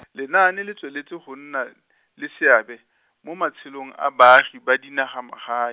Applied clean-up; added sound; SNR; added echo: none; none; none; none.